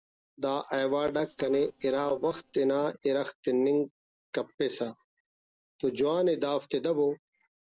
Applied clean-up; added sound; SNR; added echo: neural separator model SepFormer DNS4.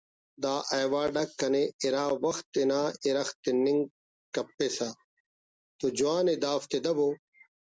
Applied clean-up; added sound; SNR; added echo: none; none; none; none.